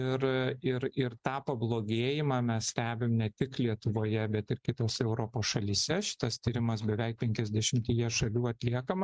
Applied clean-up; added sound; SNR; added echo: none; none; none; none.